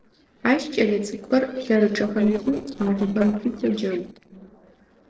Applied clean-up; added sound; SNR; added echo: neural separator model SepFormer DNS4.